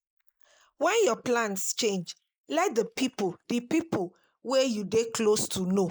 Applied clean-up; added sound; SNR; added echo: neural mask model Resemble Enhance denoiser.